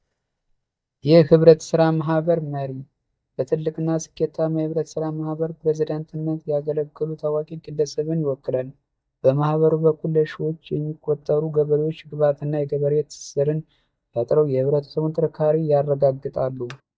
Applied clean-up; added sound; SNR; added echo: neural mask model DeepFilterNet 3.